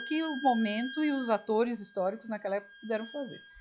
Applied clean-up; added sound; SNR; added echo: classical method log-MMSE.